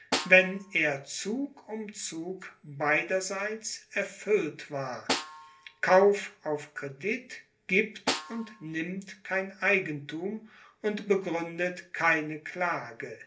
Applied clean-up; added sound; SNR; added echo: none; Snare drum; 8 dB; reverberation time 0.3 s.